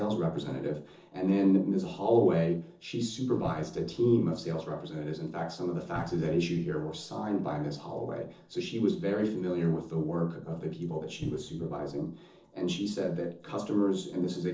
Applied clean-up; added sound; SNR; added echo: neural separator model SepFormer DNS4.